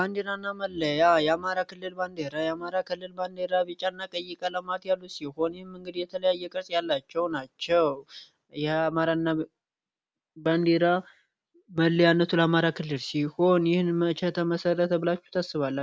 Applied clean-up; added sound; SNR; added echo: none; none; none; none.